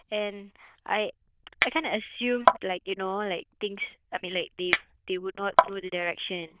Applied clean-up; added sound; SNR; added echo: neural diffusion model UNIVERSE++.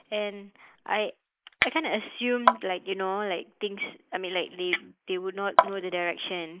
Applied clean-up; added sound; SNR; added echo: neural mask model Resemble Enhance denoiser.